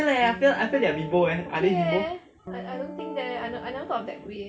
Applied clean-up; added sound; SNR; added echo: none; Guitar; 13 dB; none.